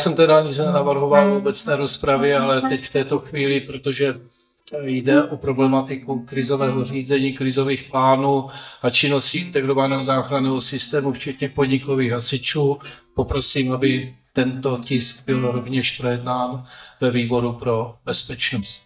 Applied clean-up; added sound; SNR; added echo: neural mask model DeepFilterNet 3.